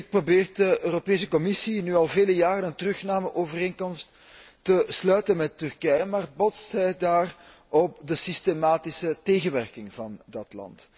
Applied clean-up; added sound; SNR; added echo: none; none; none; none.